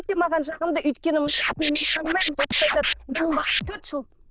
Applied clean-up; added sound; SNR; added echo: neural diffusion model UNIVERSE++.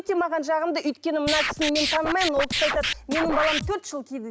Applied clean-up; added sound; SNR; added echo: none; Scratching (performance technique); 1 dB; none.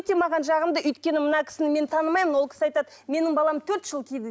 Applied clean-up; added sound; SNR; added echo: none; none; none; none.